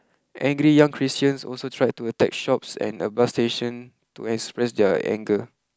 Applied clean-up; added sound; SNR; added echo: none; none; none; none.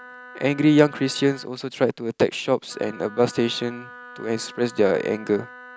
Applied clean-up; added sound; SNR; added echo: none; Wind instrument, woodwind instrument; 20 dB; none.